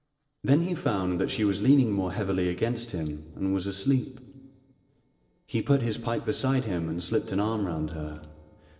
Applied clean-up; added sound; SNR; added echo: neural separator model SepFormer DNS4.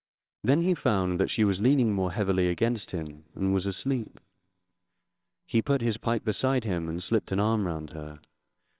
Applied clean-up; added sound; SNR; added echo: neural separator model SepFormer WHAMR!.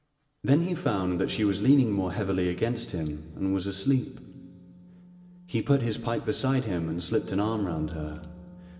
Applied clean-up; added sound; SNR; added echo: none; Wind instrument, woodwind instrument; 19 dB; reverberation time 1.9 s.